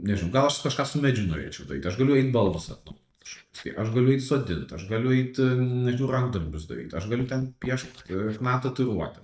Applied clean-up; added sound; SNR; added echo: neural mask model DeepFilterNet 3.